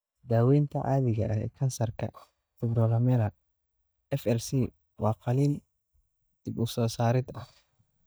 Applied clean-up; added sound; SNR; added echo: neural mask model DeepFilterNet 3.